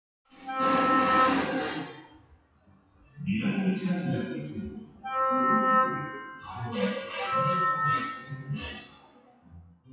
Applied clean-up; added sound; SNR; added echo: classical method WPE with log-MMSE.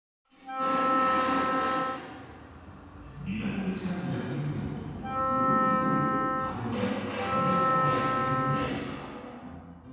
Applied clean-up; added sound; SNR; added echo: none; Wind instrument, woodwind instrument; -4 dB; reverberation time 2.1 s.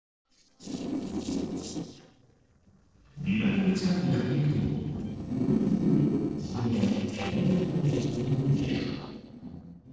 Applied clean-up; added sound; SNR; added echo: neural separator model SepFormer DNS4.